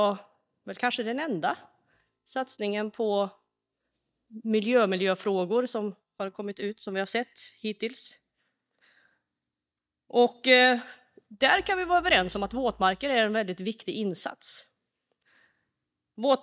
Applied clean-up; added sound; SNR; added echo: neural mask model DeepFilterNet 3.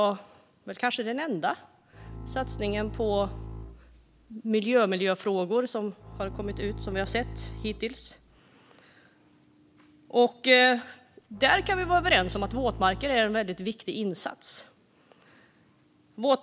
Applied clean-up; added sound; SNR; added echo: none; Bowed string instrument; 11 dB; none.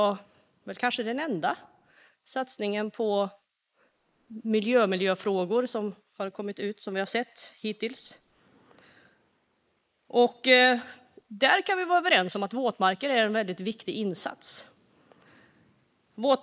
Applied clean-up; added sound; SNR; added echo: neural mask model Resemble Enhance denoiser.